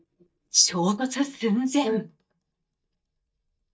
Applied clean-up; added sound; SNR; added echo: neural mask model DeepFilterNet 3.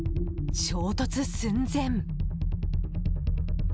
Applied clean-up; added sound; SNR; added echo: none; none; none; none.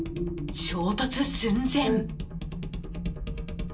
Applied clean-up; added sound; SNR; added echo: none; Brass instrument; 10 dB; reverberation time 0.2 s.